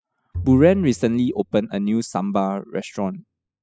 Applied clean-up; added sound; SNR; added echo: classical method spectral subtraction.